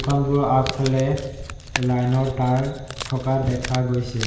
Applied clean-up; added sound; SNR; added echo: none; Crumpling, crinkling; 13 dB; reverberation time 1.1 s.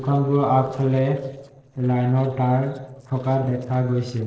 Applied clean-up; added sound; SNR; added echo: neural separator model SepFormer DNS4.